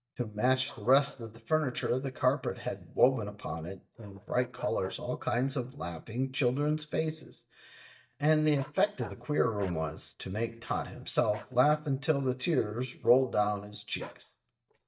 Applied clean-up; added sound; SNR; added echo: neural mask model DeepFilterNet 3.